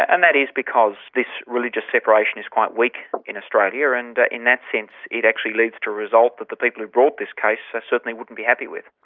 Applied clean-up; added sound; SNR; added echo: neural mask model Resemble Enhance denoiser.